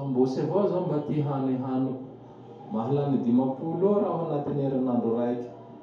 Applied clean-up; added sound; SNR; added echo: none; none; none; reverberation time 2.3 s.